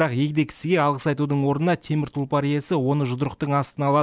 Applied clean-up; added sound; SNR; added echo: none; none; none; none.